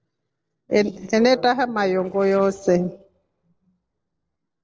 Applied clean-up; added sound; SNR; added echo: neural separator model SepFormer DNS4.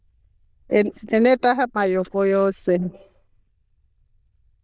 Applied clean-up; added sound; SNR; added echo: neural diffusion model UNIVERSE++.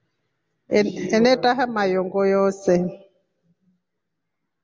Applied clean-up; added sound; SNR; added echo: none; none; none; none.